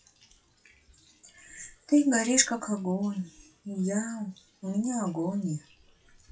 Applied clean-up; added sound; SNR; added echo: classical method WPE with log-MMSE.